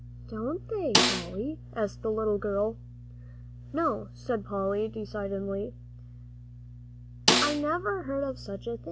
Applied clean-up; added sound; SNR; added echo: none; Snare drum; -4 dB; none.